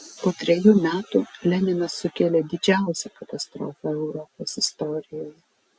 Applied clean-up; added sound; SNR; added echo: none; none; none; none.